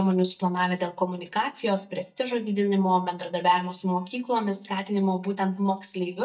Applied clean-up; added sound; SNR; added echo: neural mask model DeepFilterNet 3.